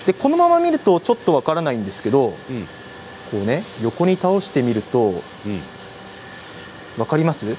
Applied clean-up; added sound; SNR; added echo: none; none; none; none.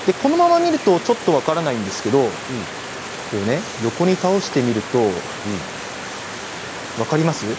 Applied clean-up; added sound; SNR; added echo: none; Stream; 11 dB; none.